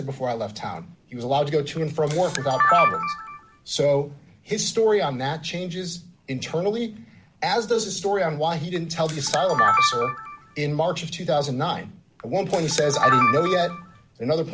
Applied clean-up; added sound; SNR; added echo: none; Camera; 1 dB; none.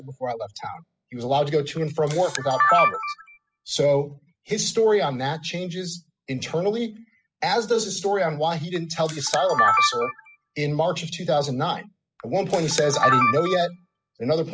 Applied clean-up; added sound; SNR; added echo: classical method spectral subtraction.